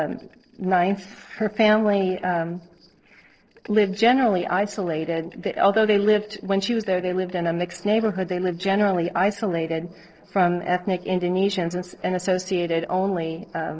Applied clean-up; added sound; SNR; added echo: neural separator model SepFormer DNS4.